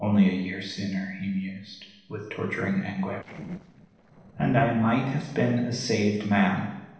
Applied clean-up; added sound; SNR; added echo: neural separator model SepFormer DNS4.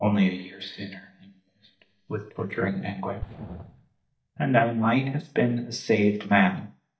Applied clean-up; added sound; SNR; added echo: neural mask model DeepFilterNet 3.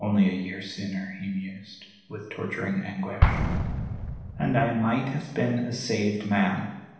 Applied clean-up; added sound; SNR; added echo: none; Explosion; 4 dB; reverberation time 0.9 s.